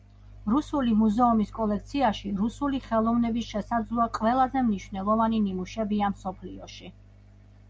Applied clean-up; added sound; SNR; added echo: none; none; none; none.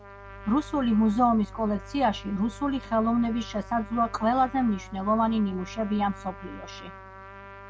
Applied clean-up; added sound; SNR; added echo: none; Trumpet; 19 dB; none.